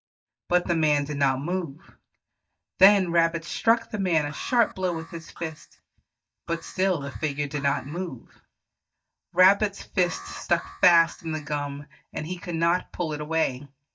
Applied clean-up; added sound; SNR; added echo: neural mask model DeepFilterNet 3.